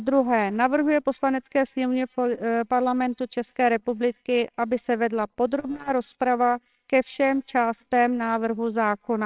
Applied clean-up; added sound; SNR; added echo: neural separator model SepFormer WHAMR!.